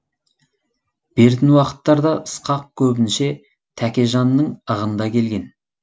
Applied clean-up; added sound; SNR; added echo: none; none; none; none.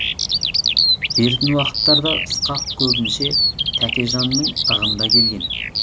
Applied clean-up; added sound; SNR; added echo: none; Bird vocalization, bird call, bird song; -5 dB; none.